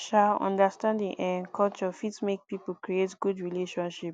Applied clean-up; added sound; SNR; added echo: none; none; none; none.